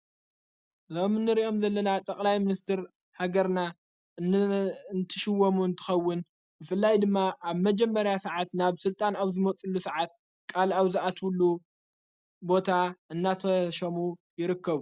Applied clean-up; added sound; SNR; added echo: none; none; none; none.